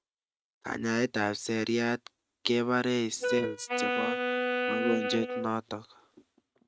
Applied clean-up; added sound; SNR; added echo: neural mask model RNNoise.